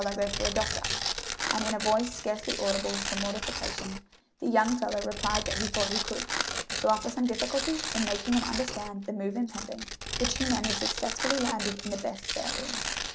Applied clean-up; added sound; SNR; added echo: none; Tearing; 2 dB; none.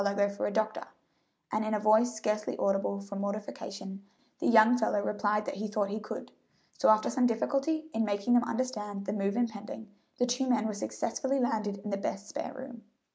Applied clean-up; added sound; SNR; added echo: none; none; none; none.